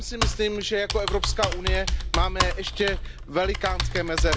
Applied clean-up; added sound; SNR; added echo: none; Computer keyboard; -1 dB; none.